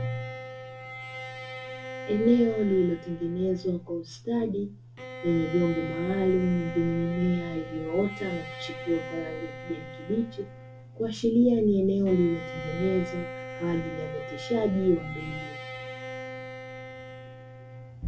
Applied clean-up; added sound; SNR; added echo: none; Bowed string instrument; 12 dB; reverberation time 0.2 s.